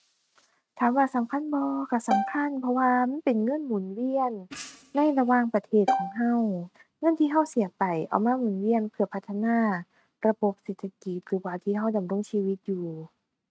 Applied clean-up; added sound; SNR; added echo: neural mask model RNNoise.